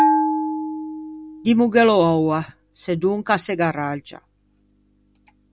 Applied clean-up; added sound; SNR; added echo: none; Bell; 5 dB; none.